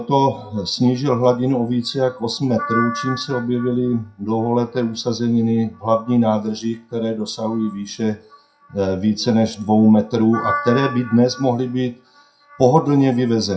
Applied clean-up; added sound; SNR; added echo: classical method WPE with log-MMSE.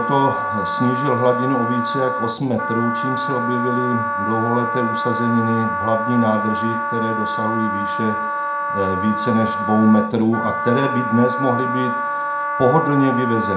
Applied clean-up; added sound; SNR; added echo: none; Wind instrument, woodwind instrument; 2 dB; reverberation time 0.4 s.